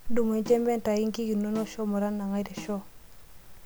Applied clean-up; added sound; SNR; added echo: none; Snare drum; 19 dB; none.